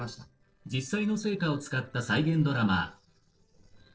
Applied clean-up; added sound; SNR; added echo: neural separator model SepFormer DNS4.